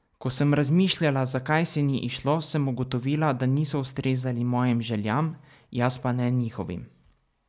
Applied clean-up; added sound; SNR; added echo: none; none; none; none.